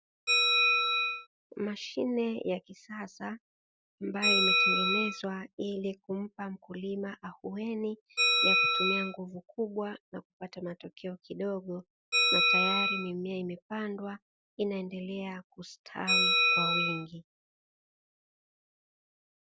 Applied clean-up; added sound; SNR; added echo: none; Bell; -5 dB; none.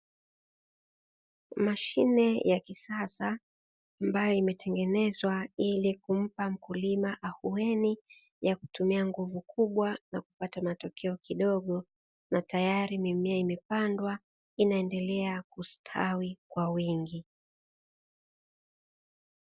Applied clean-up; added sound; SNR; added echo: none; none; none; none.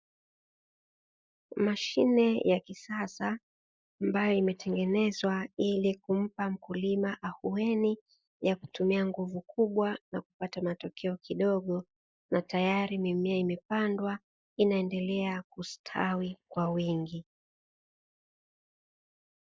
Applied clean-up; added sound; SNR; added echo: neural mask model Resemble Enhance denoiser.